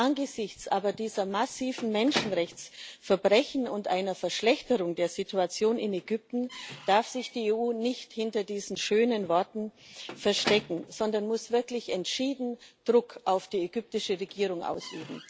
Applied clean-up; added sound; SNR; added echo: none; Squeak / Slam / Wood; 16 dB; none.